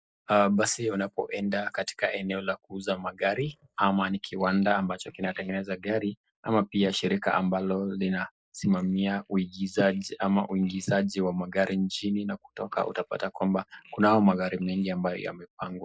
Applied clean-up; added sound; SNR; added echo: neural mask model Resemble Enhance denoiser.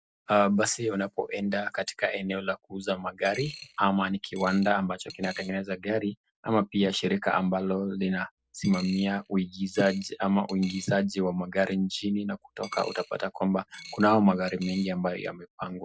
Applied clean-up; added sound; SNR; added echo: none; Coin (dropping); 19 dB; none.